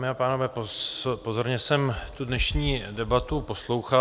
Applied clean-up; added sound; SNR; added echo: none; none; none; none.